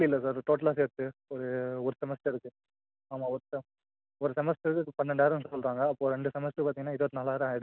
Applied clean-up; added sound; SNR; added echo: none; none; none; none.